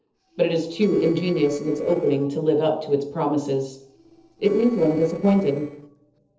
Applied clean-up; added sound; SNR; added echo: neural separator model SepFormer DNS4.